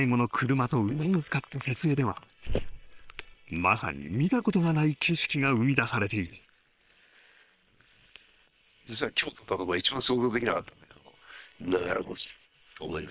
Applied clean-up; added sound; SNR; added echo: neural separator model SepFormer WHAM!.